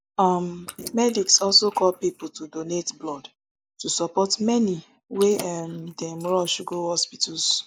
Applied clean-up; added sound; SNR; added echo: neural mask model Resemble Enhance denoiser.